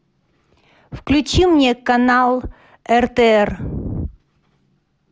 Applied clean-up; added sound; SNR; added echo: none; none; none; none.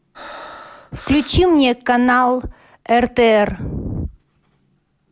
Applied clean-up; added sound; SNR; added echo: none; Breathing; 20 dB; none.